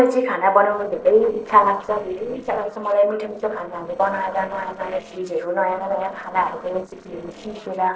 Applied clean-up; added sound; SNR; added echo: neural separator model SepFormer DNS4.